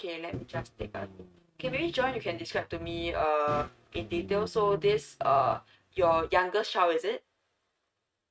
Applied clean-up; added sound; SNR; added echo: neural mask model RNNoise.